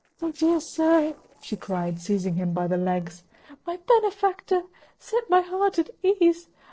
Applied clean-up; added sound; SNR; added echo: neural separator model SepFormer DNS4.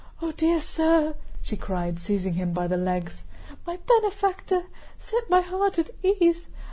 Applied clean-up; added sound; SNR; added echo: none; none; none; none.